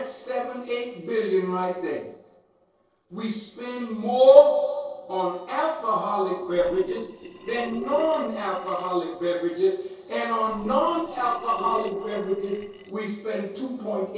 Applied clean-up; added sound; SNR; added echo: neural separator model SepFormer DNS4.